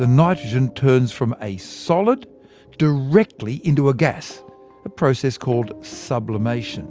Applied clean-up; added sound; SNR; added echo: none; none; none; none.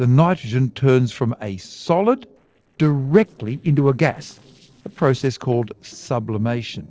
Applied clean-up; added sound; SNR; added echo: neural separator model SepFormer DNS4.